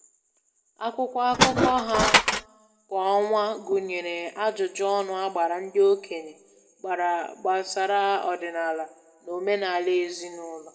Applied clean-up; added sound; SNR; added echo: none; Tools; -5 dB; reverberation time 1.2 s.